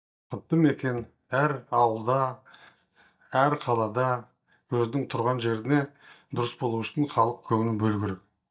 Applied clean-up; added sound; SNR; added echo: neural mask model DeepFilterNet 3.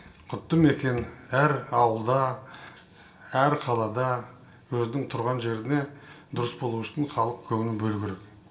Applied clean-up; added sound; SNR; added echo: none; Snare drum; 20 dB; reverberation time 0.5 s.